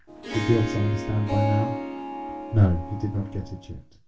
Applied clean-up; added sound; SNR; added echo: none; Harp; 6 dB; reverberation time 0.2 s.